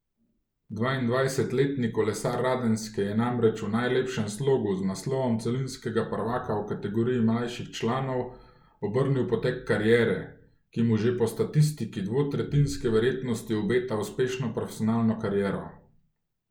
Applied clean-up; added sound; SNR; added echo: none; none; none; none.